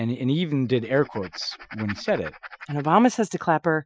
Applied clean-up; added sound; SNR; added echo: classical method Wiener filter.